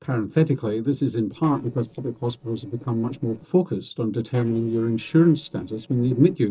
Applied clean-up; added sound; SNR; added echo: neural separator model SepFormer DNS4.